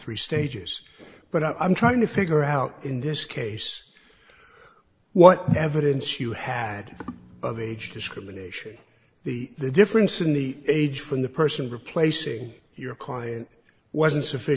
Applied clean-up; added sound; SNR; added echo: none; none; none; none.